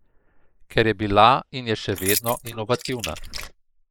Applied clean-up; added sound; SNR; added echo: neural mask model Resemble Enhance denoiser.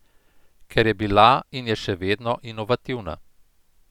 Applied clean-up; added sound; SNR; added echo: none; none; none; none.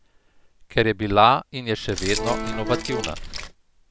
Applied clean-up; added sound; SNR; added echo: none; Accordion + Keys jangling; 4 dB; none.